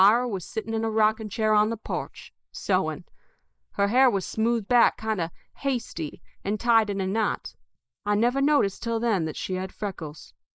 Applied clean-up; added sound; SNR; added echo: neural mask model Resemble Enhance denoiser.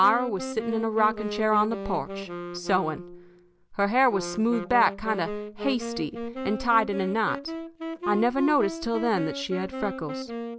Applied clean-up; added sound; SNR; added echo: none; Wind instrument, woodwind instrument; 8 dB; none.